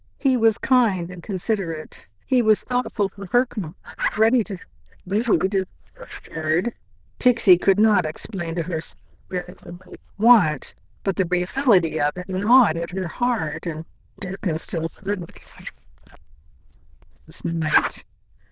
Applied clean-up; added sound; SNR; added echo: neural diffusion model UNIVERSE++.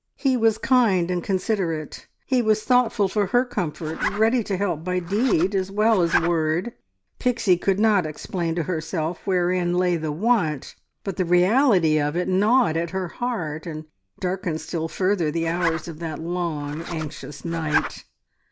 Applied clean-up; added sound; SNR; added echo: none; Zipper (clothing); 9 dB; none.